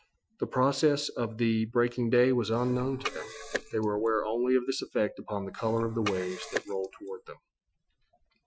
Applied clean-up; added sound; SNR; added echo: classical method Wiener filter.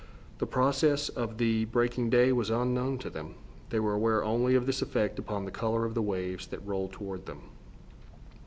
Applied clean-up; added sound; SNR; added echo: none; none; none; none.